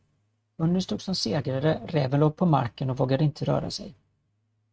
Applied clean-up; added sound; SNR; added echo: neural mask model RNNoise.